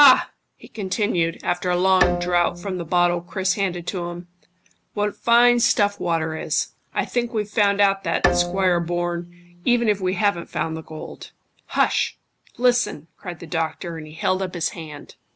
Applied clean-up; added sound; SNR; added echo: none; Bowed string instrument; 7 dB; none.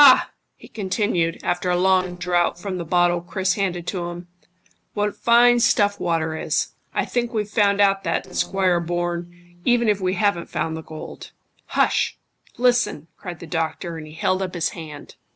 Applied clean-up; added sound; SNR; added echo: neural separator model SepFormer DNS4.